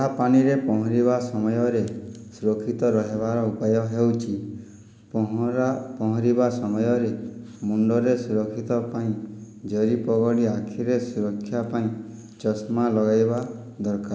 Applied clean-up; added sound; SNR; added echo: none; none; none; none.